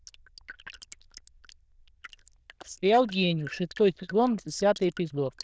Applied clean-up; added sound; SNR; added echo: neural diffusion model UNIVERSE++.